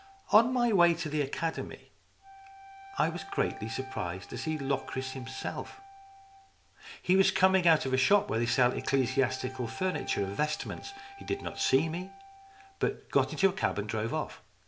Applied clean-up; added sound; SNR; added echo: none; Wind instrument, woodwind instrument; 19 dB; none.